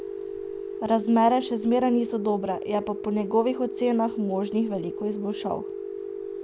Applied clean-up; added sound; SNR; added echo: none; Telephone; 8 dB; none.